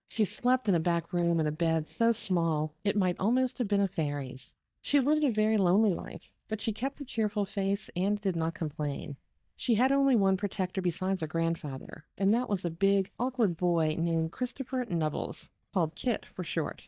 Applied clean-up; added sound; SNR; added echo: neural mask model DeepFilterNet 3.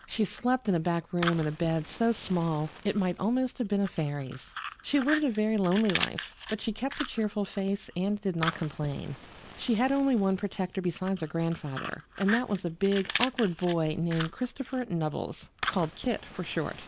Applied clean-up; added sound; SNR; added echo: none; Fire; 10 dB; none.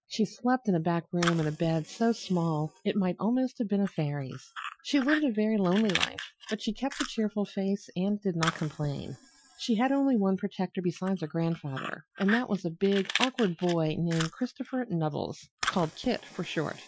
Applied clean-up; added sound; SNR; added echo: classical method Wiener filter.